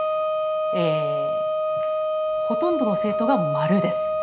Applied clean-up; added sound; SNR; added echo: none; Wind instrument, woodwind instrument; -4 dB; reverberation time 0.7 s.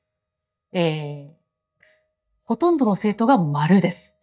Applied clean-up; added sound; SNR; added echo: neural mask model DeepFilterNet 3.